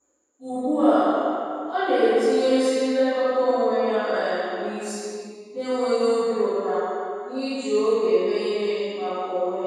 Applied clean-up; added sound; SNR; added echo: none; none; none; reverberation time 2.2 s.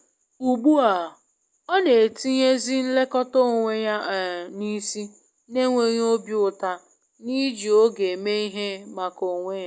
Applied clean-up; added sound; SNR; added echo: none; none; none; none.